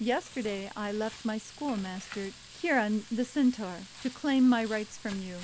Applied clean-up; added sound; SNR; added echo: none; Frying (food); 17 dB; none.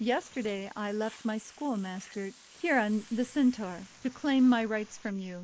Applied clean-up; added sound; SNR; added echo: neural mask model Resemble Enhance denoiser.